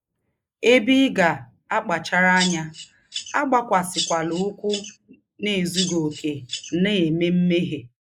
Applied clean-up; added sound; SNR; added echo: neural mask model Resemble Enhance denoiser.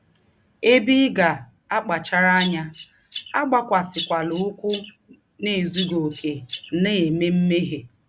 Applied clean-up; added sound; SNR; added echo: none; Bird vocalization, bird call, bird song; 9 dB; none.